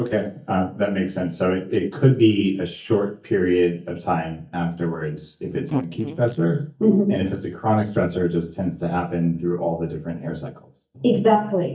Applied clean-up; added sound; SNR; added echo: neural mask model DeepFilterNet 3.